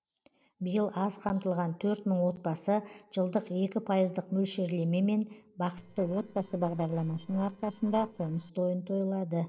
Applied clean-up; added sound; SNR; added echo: neural separator model SepFormer DNS4.